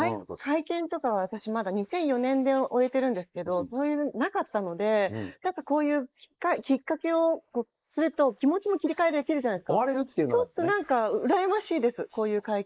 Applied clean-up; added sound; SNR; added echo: neural mask model Resemble Enhance denoiser.